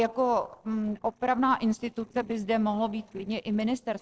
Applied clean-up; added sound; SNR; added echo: neural separator model SepFormer DNS4.